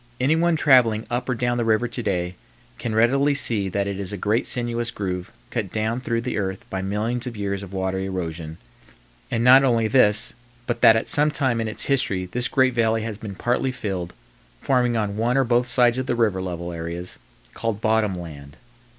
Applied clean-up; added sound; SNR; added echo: none; none; none; none.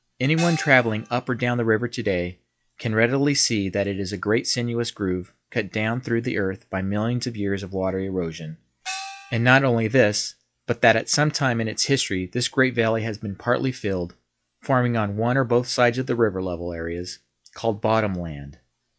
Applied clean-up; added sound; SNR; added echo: classical method log-MMSE.